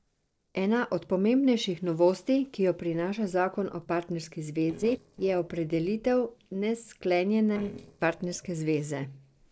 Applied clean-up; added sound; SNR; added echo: neural separator model SepFormer DNS4.